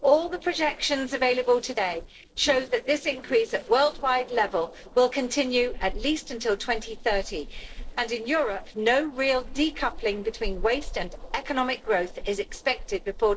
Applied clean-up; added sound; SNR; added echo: neural separator model SepFormer DNS4.